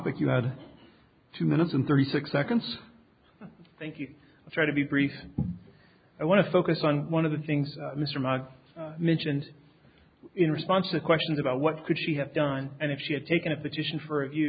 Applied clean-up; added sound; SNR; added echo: none; none; none; none.